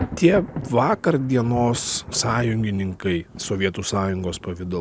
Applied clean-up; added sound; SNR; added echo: none; Thunder; 14 dB; none.